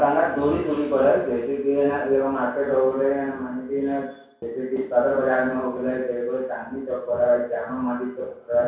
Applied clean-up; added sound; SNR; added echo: none; none; none; reverberation time 0.6 s.